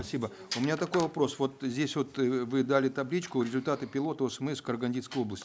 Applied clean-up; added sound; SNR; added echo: none; none; none; none.